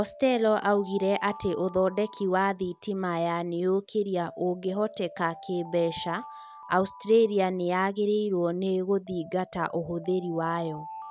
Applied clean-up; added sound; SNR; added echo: none; Alarm; 18 dB; none.